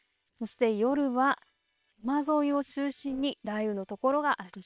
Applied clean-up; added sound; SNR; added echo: neural separator model SepFormer WHAM!.